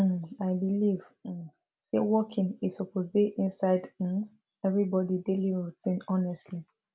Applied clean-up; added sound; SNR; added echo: none; none; none; none.